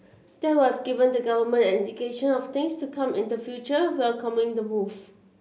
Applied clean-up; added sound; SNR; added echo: none; none; none; none.